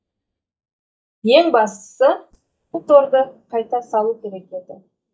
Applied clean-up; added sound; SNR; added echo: neural mask model DeepFilterNet 3.